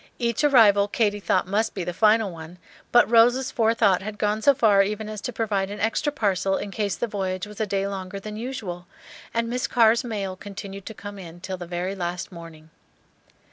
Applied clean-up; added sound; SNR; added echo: none; none; none; none.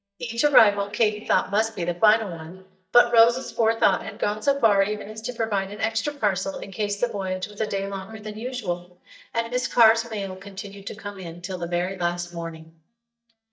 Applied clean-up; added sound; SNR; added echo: neural mask model DeepFilterNet 3.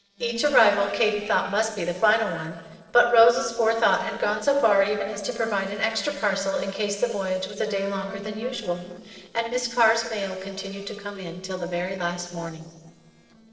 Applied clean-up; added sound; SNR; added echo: neural separator model SepFormer DNS4.